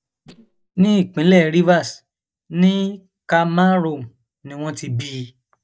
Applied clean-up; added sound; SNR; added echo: neural mask model DeepFilterNet 3.